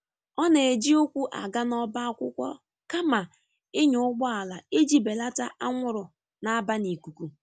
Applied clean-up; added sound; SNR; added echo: none; none; none; none.